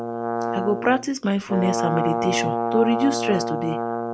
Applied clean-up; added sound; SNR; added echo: none; Brass instrument; 1 dB; none.